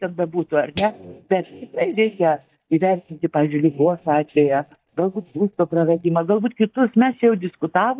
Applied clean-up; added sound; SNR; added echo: neural mask model DeepFilterNet 3.